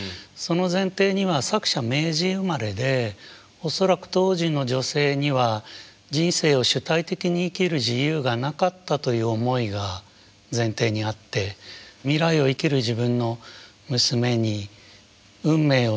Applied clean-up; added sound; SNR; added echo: none; none; none; none.